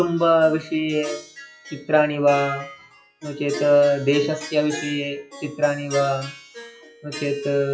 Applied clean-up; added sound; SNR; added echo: classical method WPE with log-MMSE.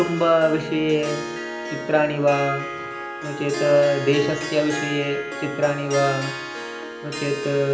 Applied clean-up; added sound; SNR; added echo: none; Harp; 8 dB; reverberation time 0.5 s.